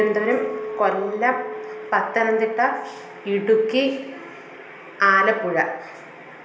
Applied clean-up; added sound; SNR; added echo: none; Chink, clink; 13 dB; reverberation time 0.8 s.